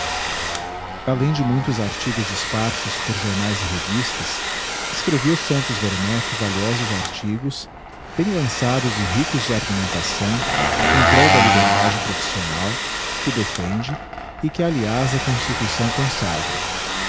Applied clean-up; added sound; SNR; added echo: none; Domestic sounds, home sounds + Engine; 0 dB; none.